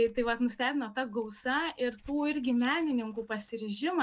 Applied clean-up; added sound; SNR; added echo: neural mask model DeepFilterNet 3.